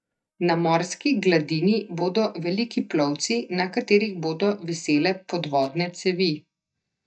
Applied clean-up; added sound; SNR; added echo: neural mask model DeepFilterNet 3.